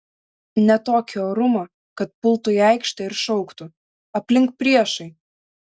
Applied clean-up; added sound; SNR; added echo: none; none; none; none.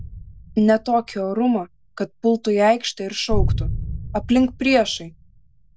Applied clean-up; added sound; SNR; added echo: none; Boom; 7 dB; none.